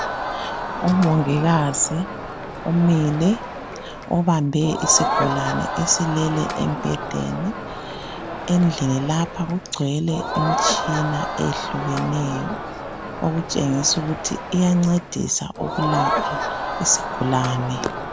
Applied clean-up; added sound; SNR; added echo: none; Crowd; 5 dB; none.